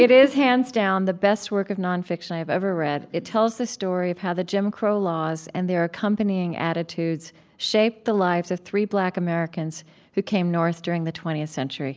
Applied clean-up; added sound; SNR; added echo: none; none; none; none.